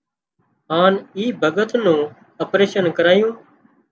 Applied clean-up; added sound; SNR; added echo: none; none; none; none.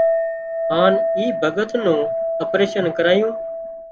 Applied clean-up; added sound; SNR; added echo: none; Chink, clink; 2 dB; none.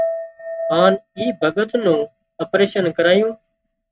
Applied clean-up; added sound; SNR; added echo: neural mask model RNNoise.